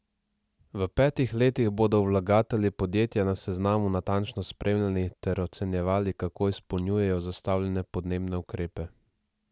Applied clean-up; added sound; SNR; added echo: none; none; none; none.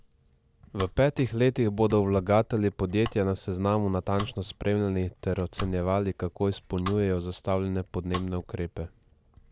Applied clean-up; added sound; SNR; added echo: none; Domestic sounds, home sounds; 17 dB; none.